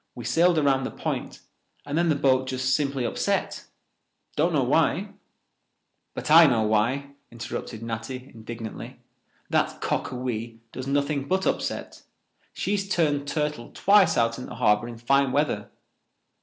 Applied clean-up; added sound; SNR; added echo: none; none; none; none.